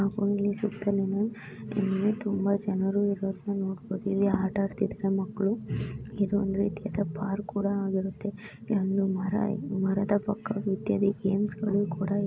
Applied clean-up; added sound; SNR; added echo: none; none; none; none.